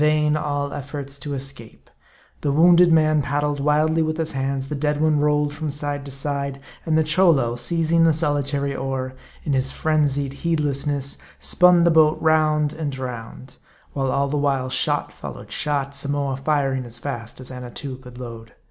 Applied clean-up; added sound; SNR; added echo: none; none; none; none.